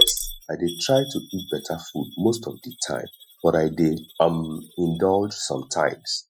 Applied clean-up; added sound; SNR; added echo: classical method Wiener filter.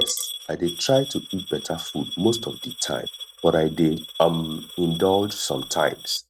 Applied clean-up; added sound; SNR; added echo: neural mask model RNNoise.